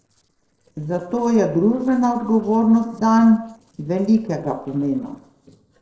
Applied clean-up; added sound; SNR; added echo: neural separator model SepFormer DNS4.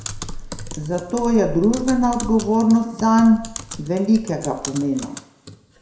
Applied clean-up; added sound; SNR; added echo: none; Typing; 13 dB; reverberation time 0.5 s.